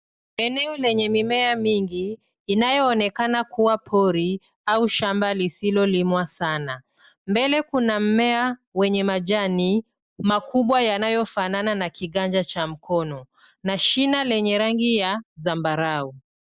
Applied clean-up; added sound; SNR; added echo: none; none; none; none.